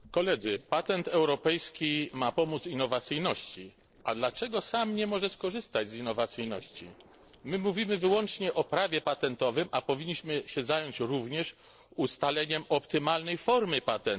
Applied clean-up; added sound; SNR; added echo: neural separator model SepFormer DNS4.